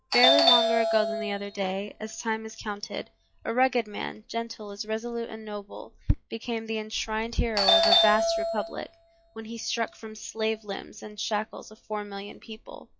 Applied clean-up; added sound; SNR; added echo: classical method log-MMSE.